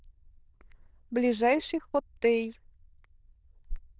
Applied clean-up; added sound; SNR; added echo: neural diffusion model UNIVERSE++.